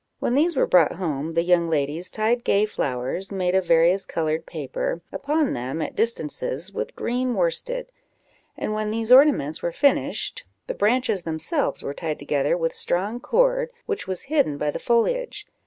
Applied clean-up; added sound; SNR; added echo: none; none; none; none.